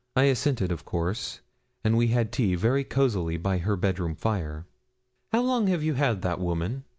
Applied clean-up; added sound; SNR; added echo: none; none; none; none.